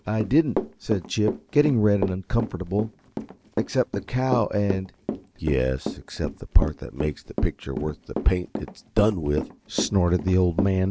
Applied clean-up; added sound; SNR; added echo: none; Walk, footsteps / Run; 9 dB; none.